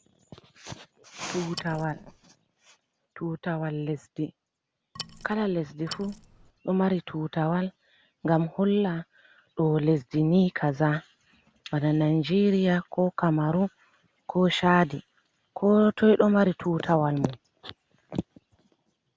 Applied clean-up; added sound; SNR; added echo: none; Wood; 17 dB; none.